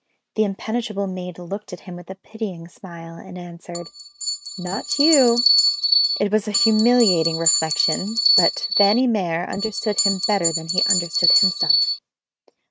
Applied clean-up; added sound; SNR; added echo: neural mask model RNNoise.